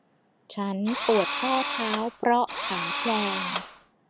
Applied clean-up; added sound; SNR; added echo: none; Engine / Drill; -1 dB; none.